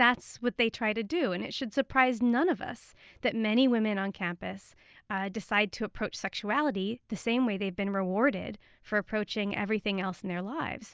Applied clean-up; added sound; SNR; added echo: none; none; none; none.